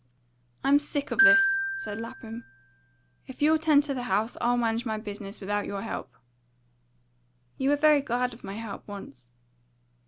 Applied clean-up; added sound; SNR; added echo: none; Glockenspiel; 0 dB; none.